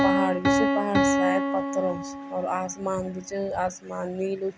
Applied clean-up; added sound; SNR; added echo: none; Piano; -2 dB; none.